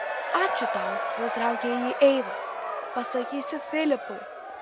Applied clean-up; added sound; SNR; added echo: none; Crowd / Cheering; 3 dB; none.